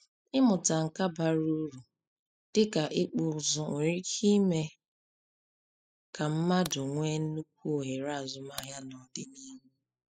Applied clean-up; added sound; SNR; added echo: classical method spectral subtraction.